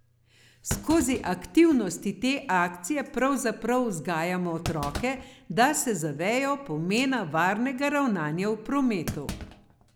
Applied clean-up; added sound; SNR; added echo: none; Thump, thud; 15 dB; none.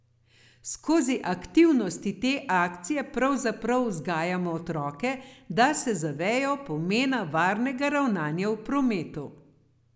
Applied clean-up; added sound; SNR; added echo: none; none; none; none.